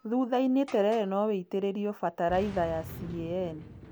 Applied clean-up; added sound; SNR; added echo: none; Boom; 16 dB; none.